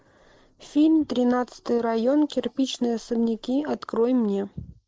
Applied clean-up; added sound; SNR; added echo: neural mask model Resemble Enhance denoiser.